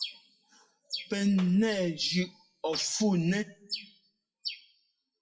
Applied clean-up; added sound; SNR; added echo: classical method WPE with log-MMSE.